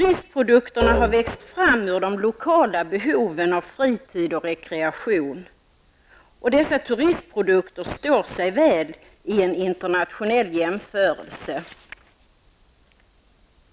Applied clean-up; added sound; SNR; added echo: none; Musical instrument; 7 dB; none.